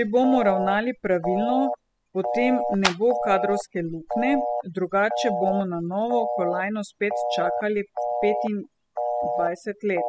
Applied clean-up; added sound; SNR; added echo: classical method spectral subtraction.